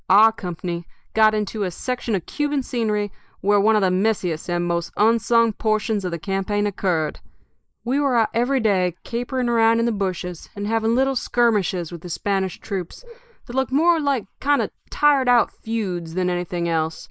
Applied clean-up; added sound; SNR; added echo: neural mask model Resemble Enhance denoiser.